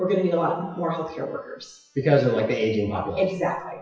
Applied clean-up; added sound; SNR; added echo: classical method WPE with log-MMSE.